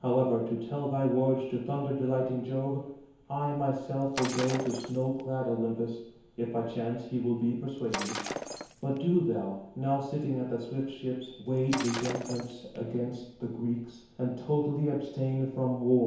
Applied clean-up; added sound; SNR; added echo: none; Shatter; 9 dB; reverberation time 1.0 s.